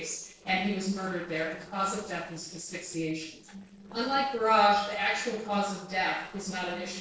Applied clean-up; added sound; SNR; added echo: neural separator model SepFormer DNS4.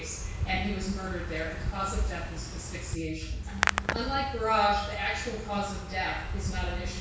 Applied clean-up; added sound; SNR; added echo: none; Hands; 5 dB; reverberation time 0.6 s.